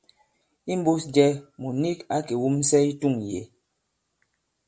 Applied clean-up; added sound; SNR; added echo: none; none; none; none.